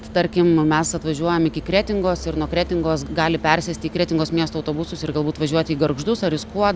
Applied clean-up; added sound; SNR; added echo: none; Car passing by / Idling / Accelerating, revving, vroom; 17 dB; none.